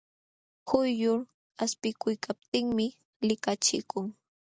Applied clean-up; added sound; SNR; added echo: none; none; none; none.